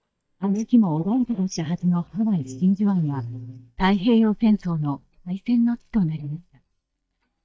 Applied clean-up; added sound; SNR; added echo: neural mask model DeepFilterNet 3.